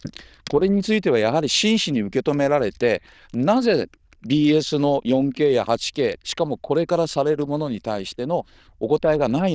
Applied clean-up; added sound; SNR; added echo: neural diffusion model UNIVERSE++.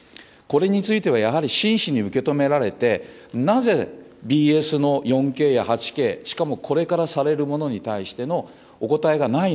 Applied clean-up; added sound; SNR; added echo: none; none; none; none.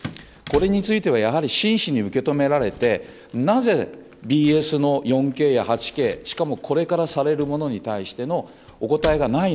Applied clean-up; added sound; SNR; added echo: none; Keys jangling; 19 dB; none.